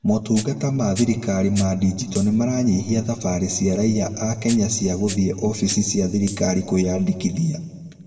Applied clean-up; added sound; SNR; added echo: none; Rattle (instrument); 19 dB; reverberation time 1.4 s.